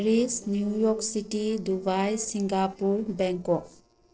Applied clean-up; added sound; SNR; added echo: neural separator model SepFormer DNS4.